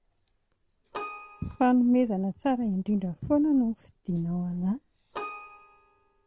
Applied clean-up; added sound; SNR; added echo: none; Keyboard (musical); 18 dB; none.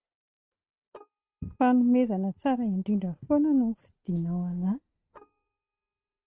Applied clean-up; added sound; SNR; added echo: neural mask model RNNoise.